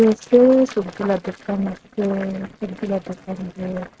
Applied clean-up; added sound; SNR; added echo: neural mask model RNNoise.